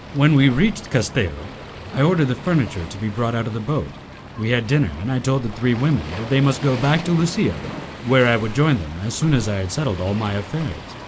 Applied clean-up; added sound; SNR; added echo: none; Waves, surf; 14 dB; none.